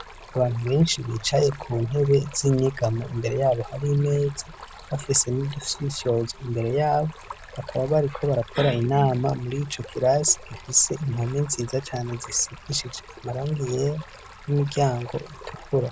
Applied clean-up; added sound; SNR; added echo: none; Stream; 18 dB; none.